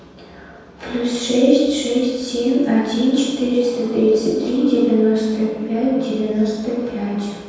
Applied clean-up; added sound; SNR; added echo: none; none; none; reverberation time 1.2 s.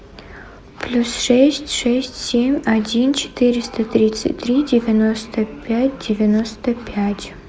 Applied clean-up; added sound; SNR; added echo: none; none; none; none.